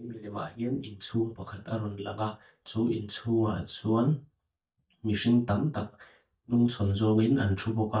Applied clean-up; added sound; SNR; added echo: neural mask model DeepFilterNet 3.